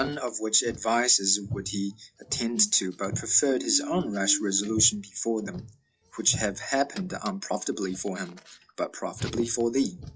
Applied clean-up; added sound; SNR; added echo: classical method log-MMSE.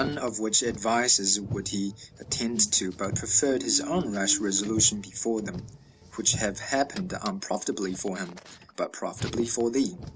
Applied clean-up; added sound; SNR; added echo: none; Car; 11 dB; none.